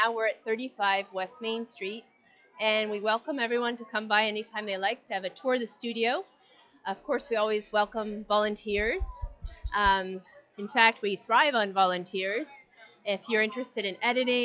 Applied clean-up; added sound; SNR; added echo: classical method log-MMSE.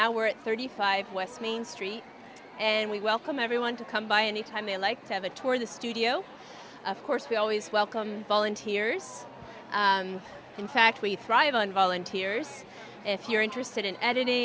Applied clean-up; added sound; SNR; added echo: none; none; none; none.